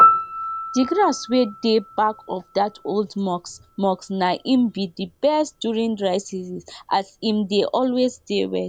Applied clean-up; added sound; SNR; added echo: none; Piano; 5 dB; none.